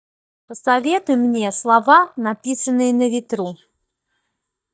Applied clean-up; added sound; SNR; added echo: neural mask model DeepFilterNet 3.